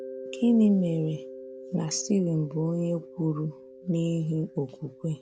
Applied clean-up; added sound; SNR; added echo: none; Mallet percussion; 15 dB; none.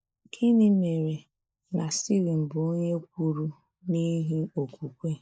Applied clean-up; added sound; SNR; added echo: neural mask model Resemble Enhance denoiser.